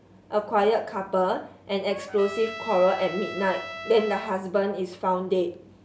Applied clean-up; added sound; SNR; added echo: none; Trumpet; 12 dB; none.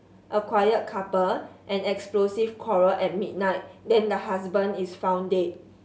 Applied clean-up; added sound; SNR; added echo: none; none; none; none.